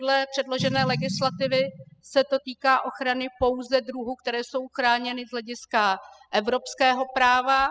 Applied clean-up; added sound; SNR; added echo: classical method spectral subtraction.